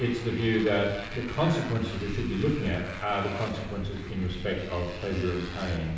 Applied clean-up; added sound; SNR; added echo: none; Motorcycle; 11 dB; reverberation time 0.9 s.